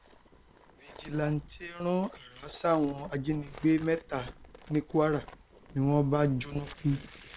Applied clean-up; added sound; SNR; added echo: neural separator model SepFormer WHAM!.